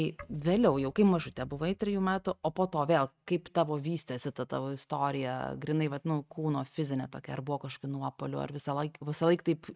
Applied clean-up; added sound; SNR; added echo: neural mask model RNNoise.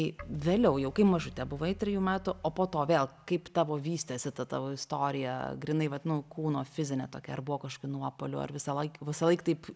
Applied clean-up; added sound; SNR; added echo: none; Keyboard (musical); 19 dB; none.